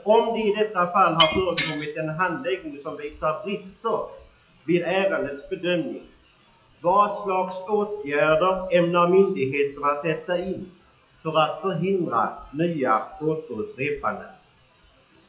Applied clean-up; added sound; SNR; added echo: classical method WPE with log-MMSE.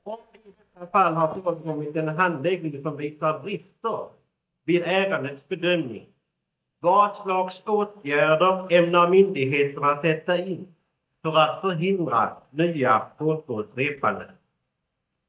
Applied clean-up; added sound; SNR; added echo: neural mask model DeepFilterNet 3.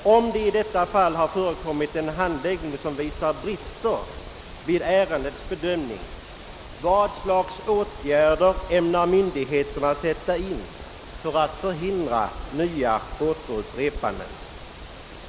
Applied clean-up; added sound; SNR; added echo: none; none; none; none.